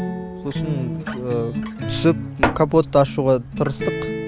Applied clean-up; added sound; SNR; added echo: none; Acoustic guitar; 6 dB; none.